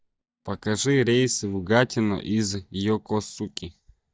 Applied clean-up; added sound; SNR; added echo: neural mask model DeepFilterNet 3.